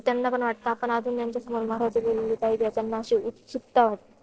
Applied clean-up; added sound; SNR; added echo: neural separator model SepFormer DNS4.